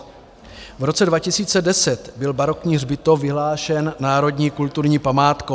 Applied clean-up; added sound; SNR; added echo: none; none; none; none.